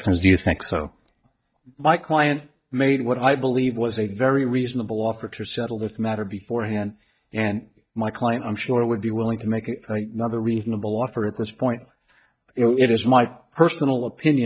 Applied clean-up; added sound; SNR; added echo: neural mask model DeepFilterNet 3.